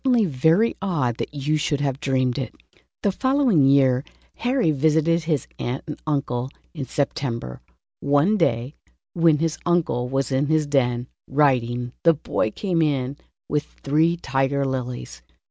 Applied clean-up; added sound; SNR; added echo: none; none; none; none.